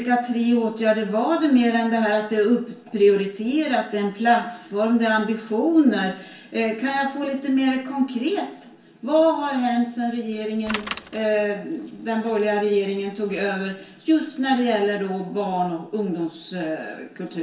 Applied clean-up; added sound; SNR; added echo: none; Bicycle; 17 dB; reverberation time 0.4 s.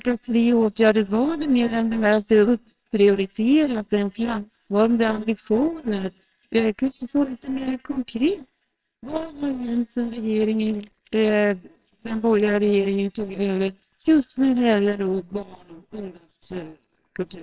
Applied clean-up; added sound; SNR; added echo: neural separator model SepFormer WHAMR!.